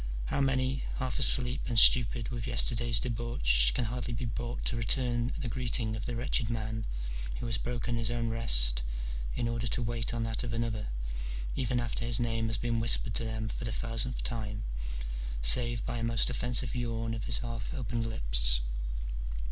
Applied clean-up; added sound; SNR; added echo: none; none; none; none.